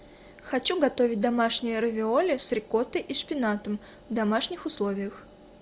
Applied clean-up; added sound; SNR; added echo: none; none; none; none.